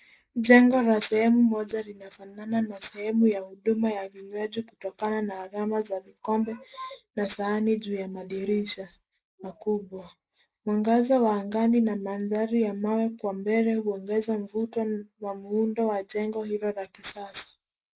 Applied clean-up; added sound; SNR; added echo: neural mask model Resemble Enhance denoiser.